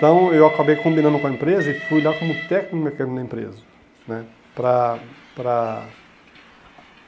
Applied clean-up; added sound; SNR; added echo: none; Train; 14 dB; none.